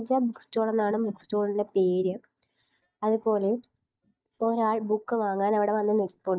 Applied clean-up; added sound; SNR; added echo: neural mask model DeepFilterNet 3.